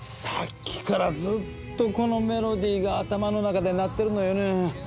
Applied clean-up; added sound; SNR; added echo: none; none; none; none.